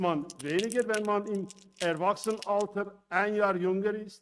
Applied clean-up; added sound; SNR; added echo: neural mask model RNNoise.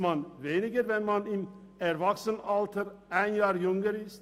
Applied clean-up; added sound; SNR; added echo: none; none; none; none.